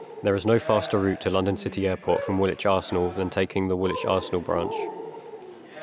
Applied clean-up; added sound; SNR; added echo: none; Cheering; 11 dB; none.